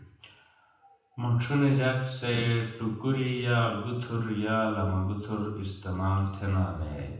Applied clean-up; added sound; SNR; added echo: none; none; none; reverberation time 0.8 s.